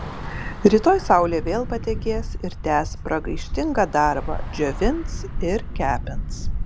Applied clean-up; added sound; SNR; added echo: none; Traffic noise, roadway noise / Bus; 5 dB; none.